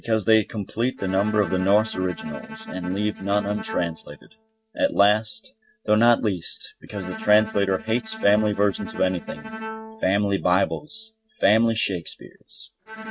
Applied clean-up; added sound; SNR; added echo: neural mask model RNNoise.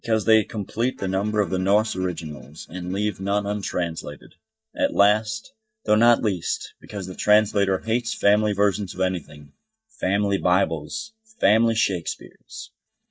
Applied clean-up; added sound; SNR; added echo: neural mask model DeepFilterNet 3.